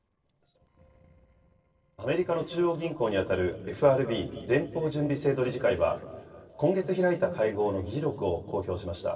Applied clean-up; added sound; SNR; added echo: neural separator model SepFormer DNS4.